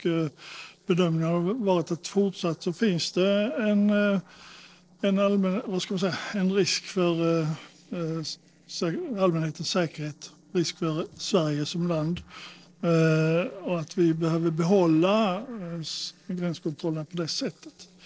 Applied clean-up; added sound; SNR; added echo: neural separator model SepFormer DNS4.